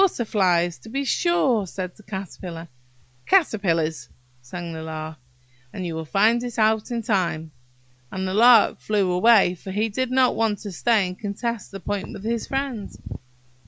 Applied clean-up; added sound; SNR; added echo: none; none; none; none.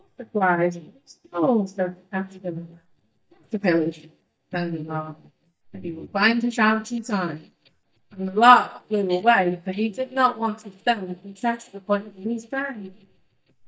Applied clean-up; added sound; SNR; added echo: neural mask model DeepFilterNet 3.